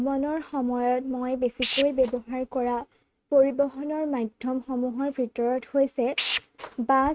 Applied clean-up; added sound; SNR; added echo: neural mask model RNNoise.